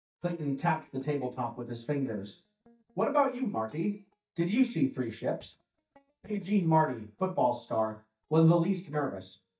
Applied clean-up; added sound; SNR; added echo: neural mask model DeepFilterNet 3.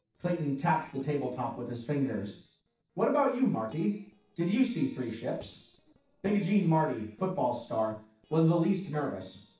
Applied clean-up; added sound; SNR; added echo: neural separator model SepFormer DNS4.